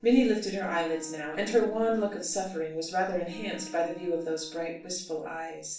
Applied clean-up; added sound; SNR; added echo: none; Wind instrument, woodwind instrument; 17 dB; reverberation time 0.4 s.